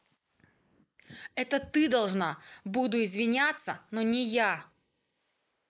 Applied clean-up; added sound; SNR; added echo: neural mask model Resemble Enhance denoiser.